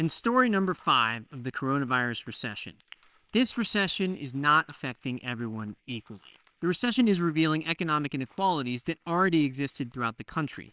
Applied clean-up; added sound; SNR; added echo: neural separator model SepFormer WHAMR!.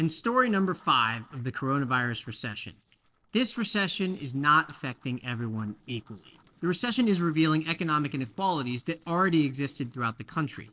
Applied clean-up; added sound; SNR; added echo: neural separator model SepFormer DNS4.